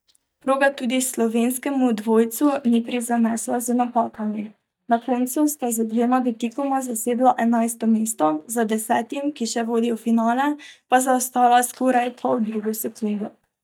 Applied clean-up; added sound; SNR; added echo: neural mask model DeepFilterNet 3.